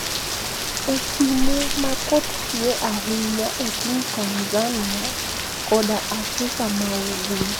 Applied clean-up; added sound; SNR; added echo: none; Rain; 1 dB; none.